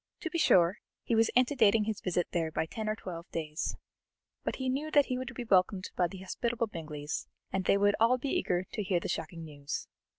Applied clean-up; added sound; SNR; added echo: none; none; none; none.